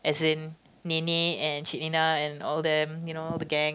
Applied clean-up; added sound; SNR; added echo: none; none; none; none.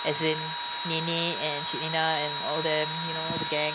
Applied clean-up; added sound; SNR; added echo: none; Engine / Drill; 2 dB; none.